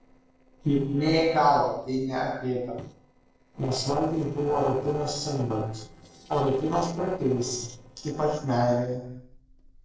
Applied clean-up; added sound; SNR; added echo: neural separator model SepFormer DNS4.